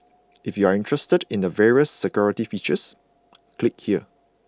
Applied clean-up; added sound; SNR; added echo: none; none; none; none.